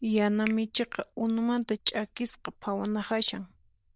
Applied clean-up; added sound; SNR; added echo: neural diffusion model UNIVERSE++.